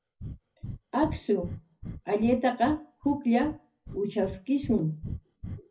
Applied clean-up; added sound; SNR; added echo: none; Breathing; 12 dB; reverberation time 0.4 s.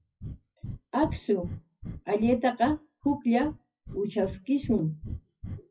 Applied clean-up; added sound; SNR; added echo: classical method WPE with log-MMSE.